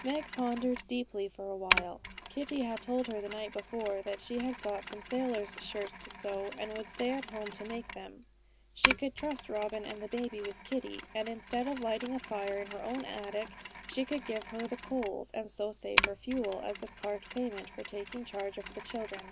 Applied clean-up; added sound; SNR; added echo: none; Mechanisms; 2 dB; none.